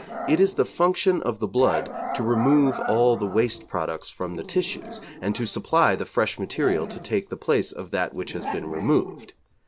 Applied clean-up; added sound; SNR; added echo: none; Growling; 12 dB; none.